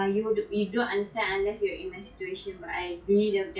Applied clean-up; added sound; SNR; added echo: classical method log-MMSE.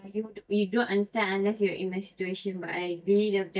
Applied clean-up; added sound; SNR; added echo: neural mask model DeepFilterNet 3.